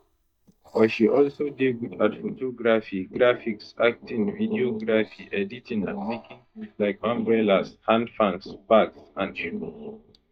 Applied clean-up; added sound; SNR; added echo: neural mask model DeepFilterNet 3.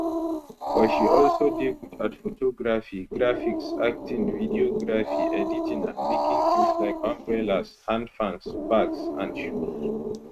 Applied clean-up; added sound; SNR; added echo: neural mask model RNNoise.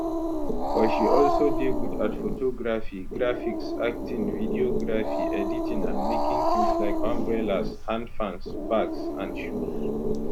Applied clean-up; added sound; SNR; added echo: none; Growling; -3 dB; none.